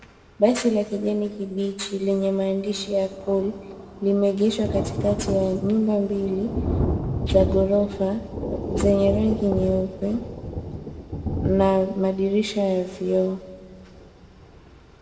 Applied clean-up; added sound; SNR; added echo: none; Thunder; 7 dB; reverberation time 1.3 s.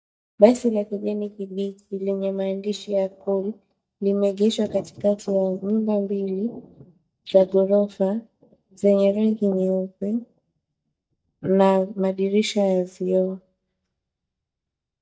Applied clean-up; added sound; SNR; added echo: neural mask model DeepFilterNet 3.